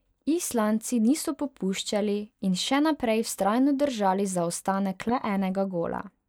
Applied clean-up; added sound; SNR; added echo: neural mask model DeepFilterNet 3.